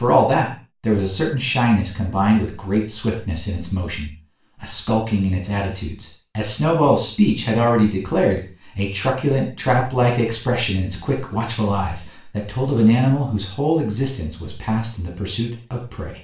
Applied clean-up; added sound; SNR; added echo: none; none; none; reverberation time 0.3 s.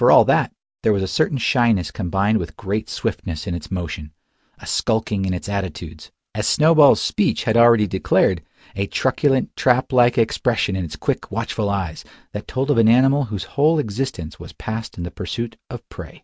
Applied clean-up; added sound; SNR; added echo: none; none; none; none.